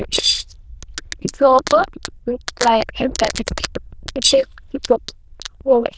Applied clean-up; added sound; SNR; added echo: neural diffusion model UNIVERSE++.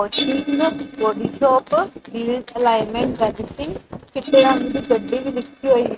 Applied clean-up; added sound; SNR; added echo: neural mask model RNNoise.